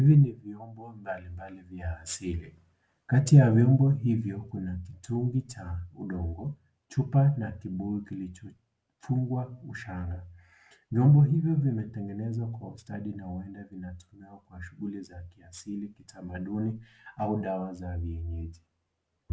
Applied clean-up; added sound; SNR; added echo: none; none; none; none.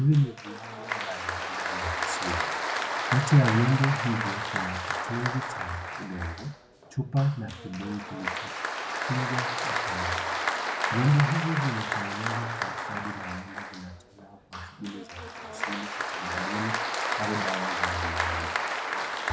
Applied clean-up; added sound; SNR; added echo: none; Applause; 1 dB; none.